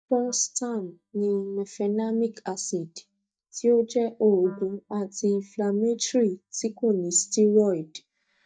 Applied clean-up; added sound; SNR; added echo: neural mask model DeepFilterNet 3.